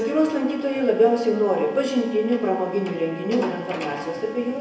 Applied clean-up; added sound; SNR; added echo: none; Wind instrument, woodwind instrument; 16 dB; reverberation time 0.3 s.